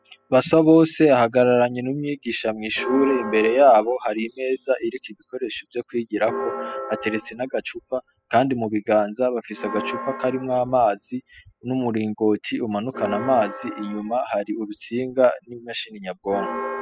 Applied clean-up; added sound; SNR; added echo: classical method spectral subtraction.